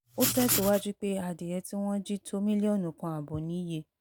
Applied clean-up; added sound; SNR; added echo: none; Writing; 1 dB; none.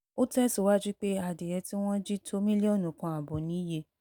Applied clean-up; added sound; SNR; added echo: none; none; none; none.